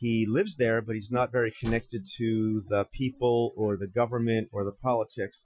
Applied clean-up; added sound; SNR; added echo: classical method Wiener filter.